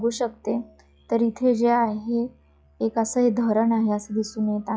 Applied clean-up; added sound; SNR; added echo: classical method log-MMSE.